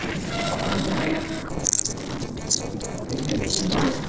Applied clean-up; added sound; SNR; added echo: neural separator model SepFormer DNS4.